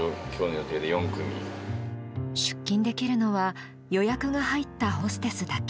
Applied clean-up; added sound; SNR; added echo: none; none; none; none.